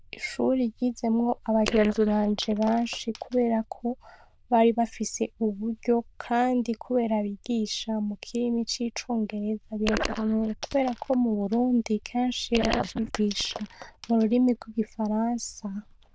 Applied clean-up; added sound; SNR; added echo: neural diffusion model UNIVERSE++.